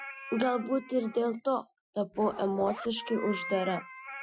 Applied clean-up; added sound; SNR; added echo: classical method Wiener filter.